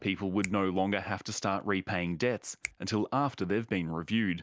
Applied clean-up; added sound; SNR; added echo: none; Finger snapping; 18 dB; none.